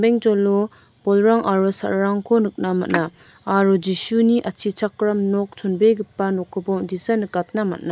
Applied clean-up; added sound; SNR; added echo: neural mask model Resemble Enhance denoiser.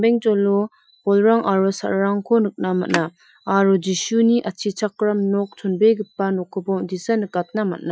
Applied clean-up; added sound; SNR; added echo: classical method Wiener filter.